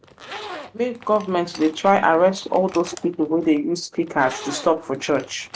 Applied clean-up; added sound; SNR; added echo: none; Zipper (clothing); 18 dB; none.